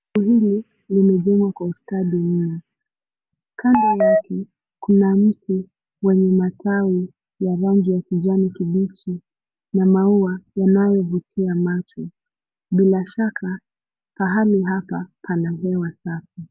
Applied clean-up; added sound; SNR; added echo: none; none; none; none.